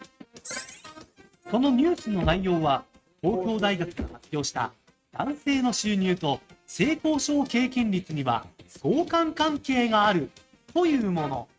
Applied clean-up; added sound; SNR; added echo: neural mask model RNNoise.